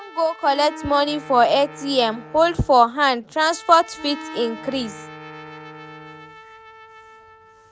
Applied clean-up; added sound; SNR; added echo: none; Trumpet + Wind instrument, woodwind instrument; 17 dB; none.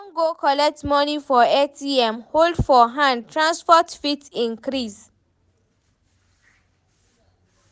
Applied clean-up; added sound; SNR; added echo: none; none; none; none.